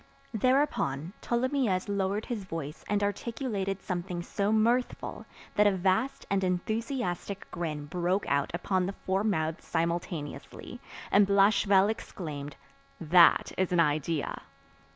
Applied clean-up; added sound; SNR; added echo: none; none; none; none.